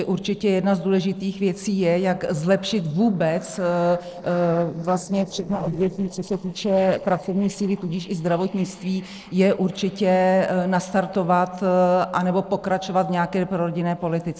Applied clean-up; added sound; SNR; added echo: neural separator model SepFormer DNS4.